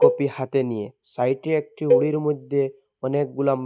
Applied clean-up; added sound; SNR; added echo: neural mask model RNNoise.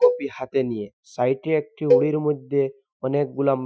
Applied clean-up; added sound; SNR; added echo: classical method Wiener filter.